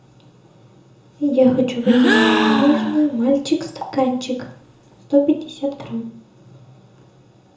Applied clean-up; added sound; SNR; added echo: none; Gasp; 1 dB; reverberation time 0.5 s.